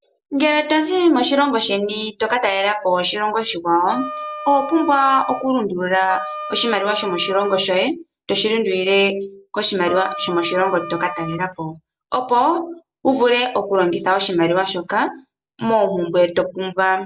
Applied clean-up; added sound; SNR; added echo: none; Wind instrument, woodwind instrument; 11 dB; none.